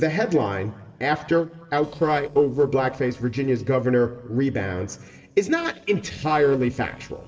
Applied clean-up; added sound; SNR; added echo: neural separator model SepFormer DNS4.